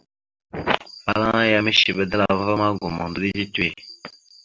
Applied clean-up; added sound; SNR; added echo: none; none; none; none.